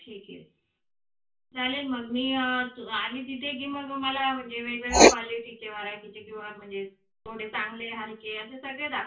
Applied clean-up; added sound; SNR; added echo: none; Writing; -3 dB; reverberation time 0.3 s.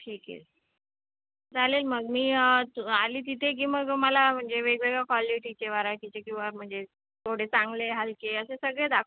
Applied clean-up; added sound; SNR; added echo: none; none; none; none.